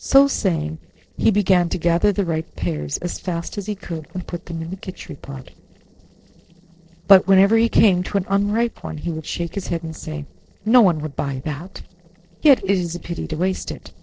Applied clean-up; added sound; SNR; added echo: neural separator model SepFormer DNS4.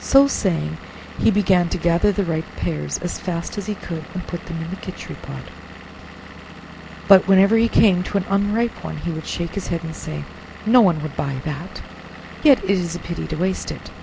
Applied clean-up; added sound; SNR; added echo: none; Engine / Vehicle; 16 dB; none.